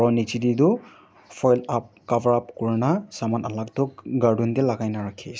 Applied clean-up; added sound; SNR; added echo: none; none; none; none.